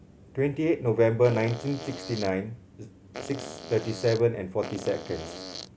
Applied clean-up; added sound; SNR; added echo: none; Fart; 11 dB; none.